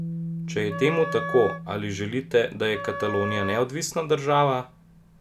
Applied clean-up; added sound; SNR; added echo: none; Wind instrument, woodwind instrument + Bass guitar; 8 dB; none.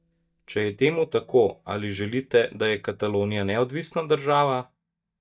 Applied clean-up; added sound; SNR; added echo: neural mask model DeepFilterNet 3.